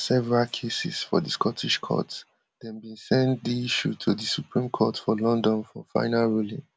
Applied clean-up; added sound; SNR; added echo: none; none; none; none.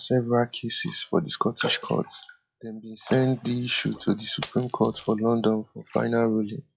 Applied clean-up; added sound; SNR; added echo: classical method log-MMSE.